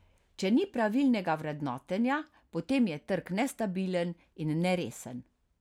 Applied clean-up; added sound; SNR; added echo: none; none; none; none.